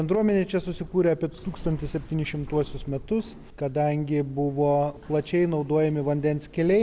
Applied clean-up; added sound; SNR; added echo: none; none; none; none.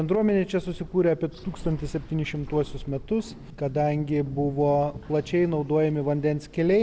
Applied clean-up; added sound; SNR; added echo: none; Sliding door; 18 dB; none.